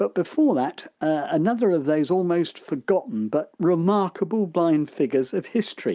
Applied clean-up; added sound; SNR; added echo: none; none; none; none.